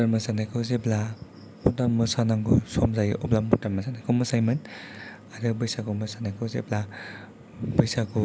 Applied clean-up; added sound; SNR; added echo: none; none; none; none.